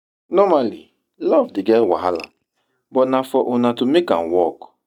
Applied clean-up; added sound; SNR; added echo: neural mask model DeepFilterNet 3.